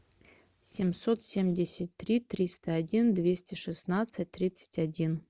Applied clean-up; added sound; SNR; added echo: none; none; none; none.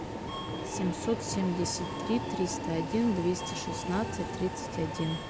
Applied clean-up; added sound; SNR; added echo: none; Subway, metro, underground; 3 dB; none.